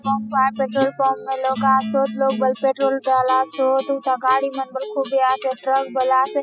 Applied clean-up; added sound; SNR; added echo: classical method spectral subtraction.